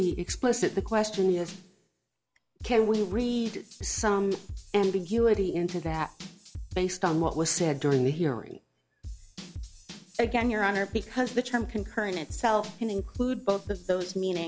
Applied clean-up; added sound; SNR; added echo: none; Drum / Drum kit; 14 dB; none.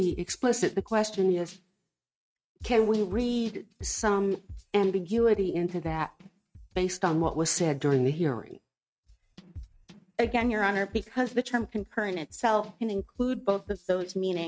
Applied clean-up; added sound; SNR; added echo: neural mask model RNNoise.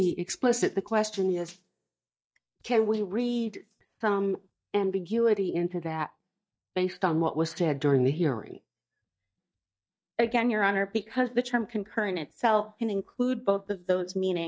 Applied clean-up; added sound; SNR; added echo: neural mask model DeepFilterNet 3.